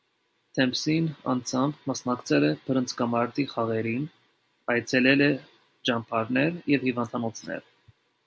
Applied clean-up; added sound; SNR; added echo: none; none; none; none.